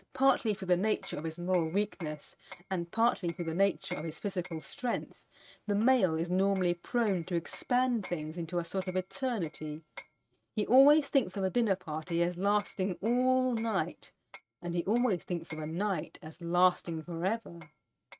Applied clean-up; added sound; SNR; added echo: neural mask model RNNoise.